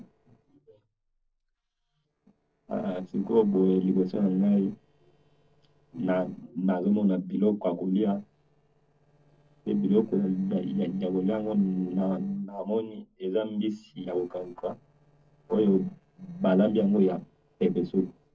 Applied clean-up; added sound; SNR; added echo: neural separator model SepFormer DNS4.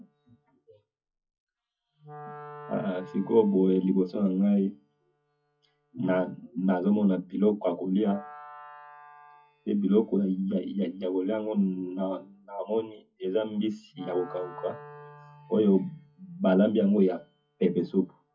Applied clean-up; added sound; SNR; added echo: classical method WPE with log-MMSE.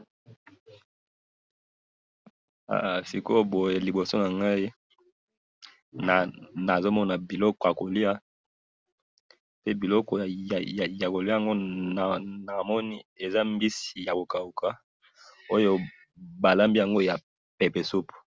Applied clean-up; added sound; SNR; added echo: none; none; none; none.